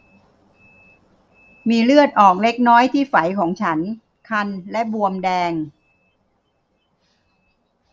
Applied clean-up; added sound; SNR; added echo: none; none; none; none.